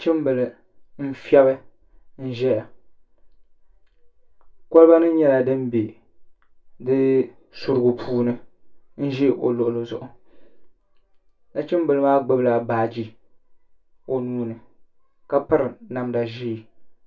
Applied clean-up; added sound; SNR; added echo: none; none; none; reverberation time 0.2 s.